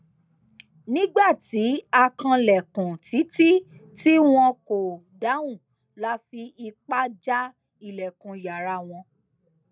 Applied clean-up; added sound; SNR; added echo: none; none; none; none.